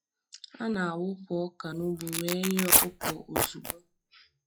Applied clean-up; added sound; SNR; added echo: classical method log-MMSE.